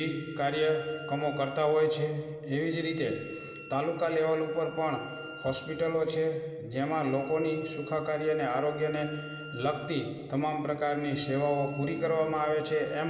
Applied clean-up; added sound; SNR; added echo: none; Bowed string instrument; 18 dB; reverberation time 0.9 s.